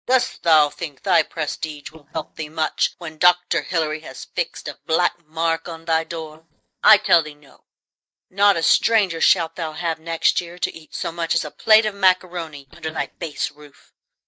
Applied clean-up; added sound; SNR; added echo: neural mask model DeepFilterNet 3.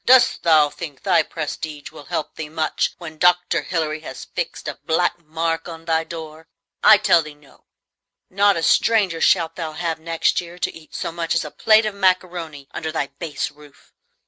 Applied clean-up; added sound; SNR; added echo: none; none; none; none.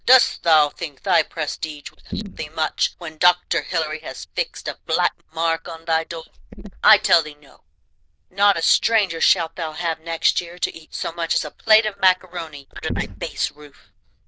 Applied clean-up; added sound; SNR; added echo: neural diffusion model UNIVERSE++.